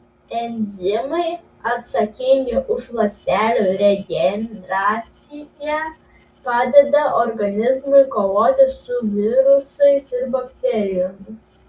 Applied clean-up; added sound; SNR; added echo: none; none; none; none.